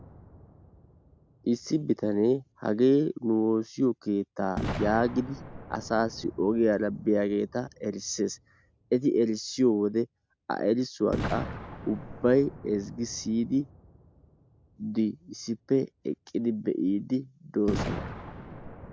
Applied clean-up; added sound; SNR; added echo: none; Boom; 13 dB; none.